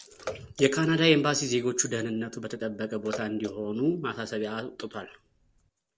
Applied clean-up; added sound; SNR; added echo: none; Bathtub (filling or washing) / Water / Splash, splatter; 18 dB; none.